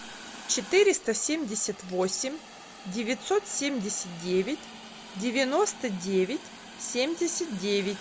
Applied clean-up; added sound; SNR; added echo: none; Hiss; 16 dB; none.